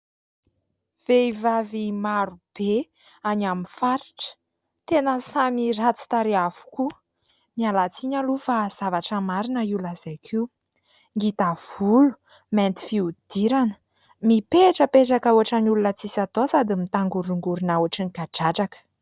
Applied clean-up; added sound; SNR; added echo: none; none; none; none.